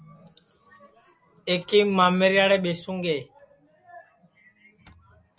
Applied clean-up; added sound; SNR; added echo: none; none; none; none.